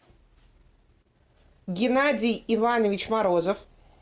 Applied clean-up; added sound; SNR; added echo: none; none; none; none.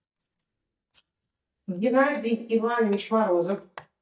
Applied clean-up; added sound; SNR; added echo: neural mask model DeepFilterNet 3.